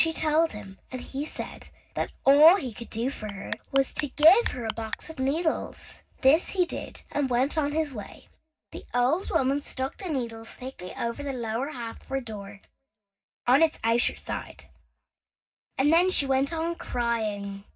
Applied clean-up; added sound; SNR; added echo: none; Clock; 10 dB; reverberation time 0.4 s.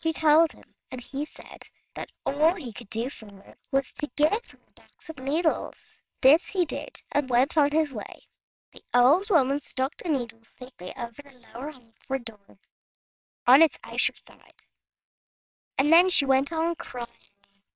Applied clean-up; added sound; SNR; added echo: neural separator model SepFormer WHAMR!.